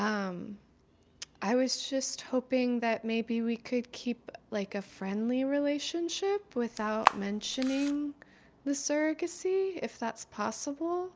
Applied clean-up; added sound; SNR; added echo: none; Camera; 1 dB; none.